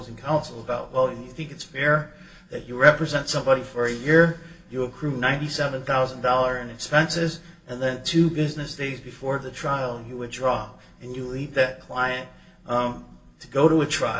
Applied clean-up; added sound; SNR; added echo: none; none; none; reverberation time 0.2 s.